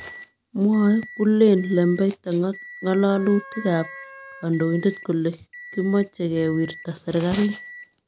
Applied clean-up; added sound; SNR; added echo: none; Microwave oven + Wind instrument, woodwind instrument; 19 dB; none.